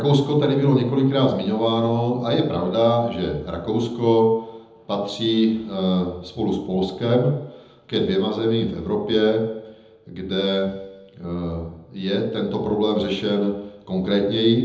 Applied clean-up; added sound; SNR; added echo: none; none; none; reverberation time 0.8 s.